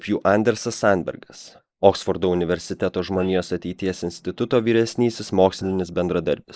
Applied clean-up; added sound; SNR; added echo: neural mask model Resemble Enhance denoiser.